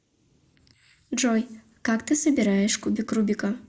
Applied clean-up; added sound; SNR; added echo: neural mask model Resemble Enhance denoiser.